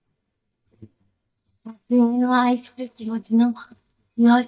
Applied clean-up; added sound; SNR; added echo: neural mask model DeepFilterNet 3.